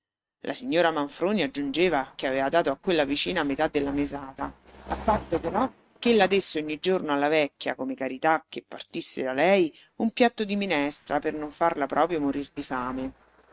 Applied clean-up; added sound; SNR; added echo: neural mask model RNNoise.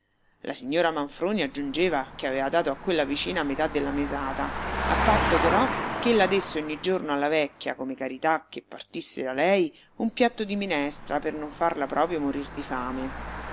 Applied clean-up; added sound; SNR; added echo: none; Engine; 7 dB; none.